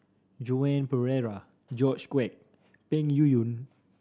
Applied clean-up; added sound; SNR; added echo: none; none; none; none.